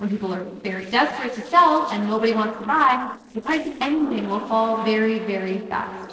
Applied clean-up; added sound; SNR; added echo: neural separator model SepFormer DNS4.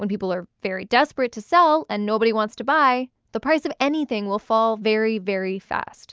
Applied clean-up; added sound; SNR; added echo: none; none; none; none.